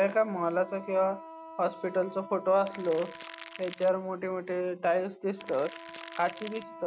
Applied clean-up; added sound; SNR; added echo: none; Crackle + Wind instrument, woodwind instrument; 16 dB; none.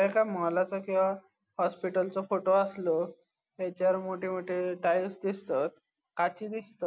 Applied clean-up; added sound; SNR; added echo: none; none; none; none.